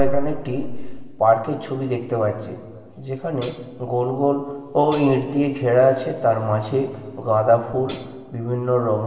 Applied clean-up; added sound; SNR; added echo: none; Hi-hat; 13 dB; reverberation time 2.0 s.